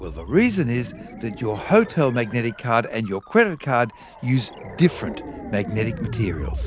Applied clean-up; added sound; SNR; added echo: none; none; none; none.